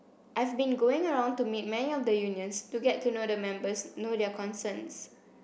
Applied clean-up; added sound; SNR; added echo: none; none; none; none.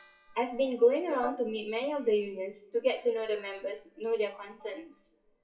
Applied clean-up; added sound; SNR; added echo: classical method WPE with log-MMSE.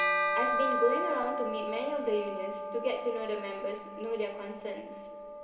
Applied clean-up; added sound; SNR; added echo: none; Bell; 0 dB; reverberation time 2.9 s.